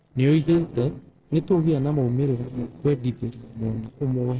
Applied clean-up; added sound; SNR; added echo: neural separator model SepFormer DNS4.